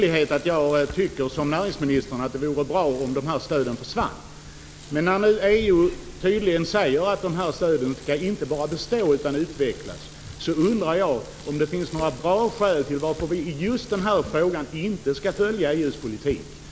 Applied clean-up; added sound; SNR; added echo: none; Bicycle; 19 dB; none.